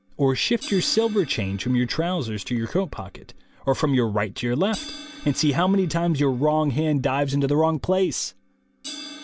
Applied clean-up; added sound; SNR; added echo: none; Crash cymbal; 20 dB; none.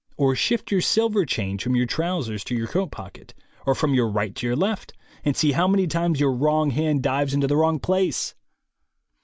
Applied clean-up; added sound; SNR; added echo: none; none; none; none.